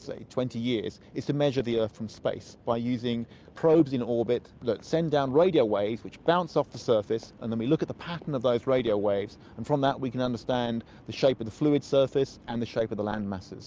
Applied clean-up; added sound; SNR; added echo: none; none; none; none.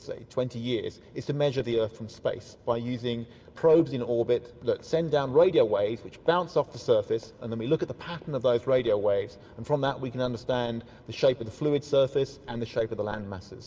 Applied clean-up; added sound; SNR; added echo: none; none; none; reverberation time 1.0 s.